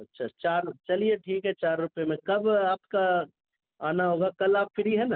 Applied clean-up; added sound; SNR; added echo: none; none; none; none.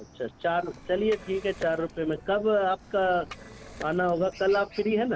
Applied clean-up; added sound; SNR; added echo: none; Liquid + Chicken, rooster; 18 dB; none.